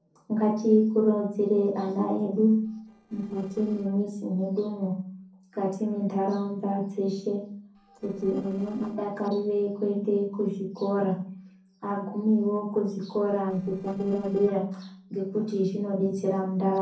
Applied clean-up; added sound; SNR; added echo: neural separator model SepFormer DNS4.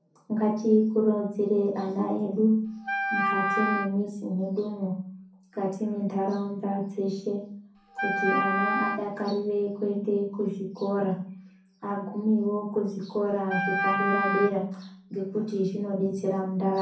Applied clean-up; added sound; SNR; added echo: none; Wind instrument, woodwind instrument; 0 dB; reverberation time 0.5 s.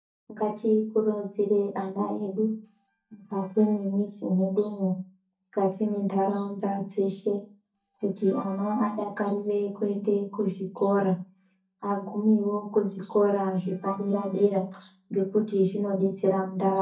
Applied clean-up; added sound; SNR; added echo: neural mask model DeepFilterNet 3.